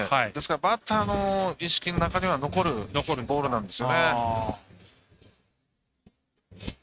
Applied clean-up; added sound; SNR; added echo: neural mask model RNNoise.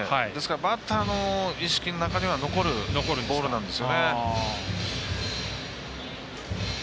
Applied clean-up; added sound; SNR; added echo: none; none; none; none.